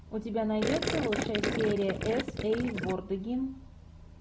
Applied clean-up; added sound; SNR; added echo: none; Gurgling; 1 dB; none.